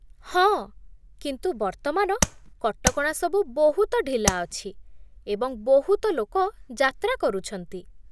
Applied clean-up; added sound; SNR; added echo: none; Tap; 1 dB; none.